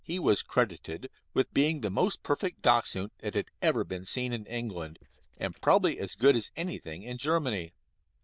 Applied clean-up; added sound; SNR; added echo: neural diffusion model UNIVERSE++.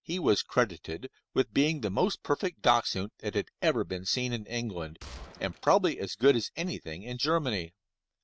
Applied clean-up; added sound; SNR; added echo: neural mask model RNNoise.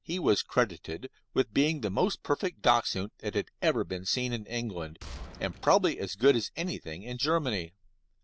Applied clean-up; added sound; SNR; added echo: none; Gunshot, gunfire; 16 dB; none.